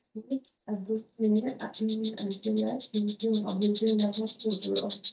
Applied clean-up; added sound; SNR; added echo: neural mask model DeepFilterNet 3.